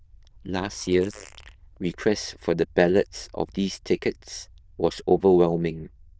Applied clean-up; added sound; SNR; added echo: neural diffusion model UNIVERSE++.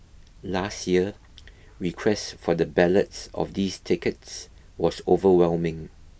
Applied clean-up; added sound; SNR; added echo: none; none; none; none.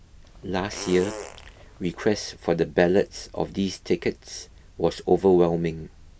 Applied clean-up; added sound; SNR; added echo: none; Fart; 15 dB; none.